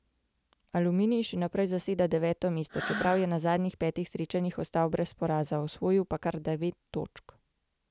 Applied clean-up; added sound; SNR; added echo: none; Breathing; 10 dB; none.